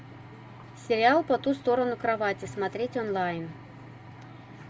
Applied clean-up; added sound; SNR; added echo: none; none; none; none.